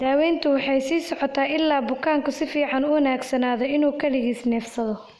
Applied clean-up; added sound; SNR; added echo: none; none; none; none.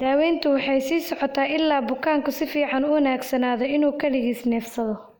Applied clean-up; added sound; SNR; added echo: neural mask model Resemble Enhance denoiser.